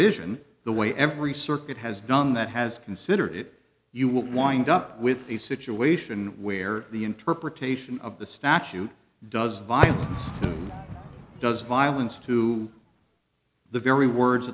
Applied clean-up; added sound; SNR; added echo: none; Fireworks; 4 dB; none.